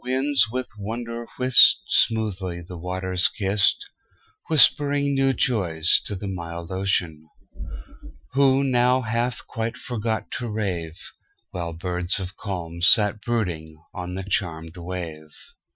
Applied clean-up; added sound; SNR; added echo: classical method Wiener filter.